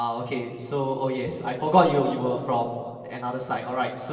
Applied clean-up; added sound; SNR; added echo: neural separator model SepFormer DNS4.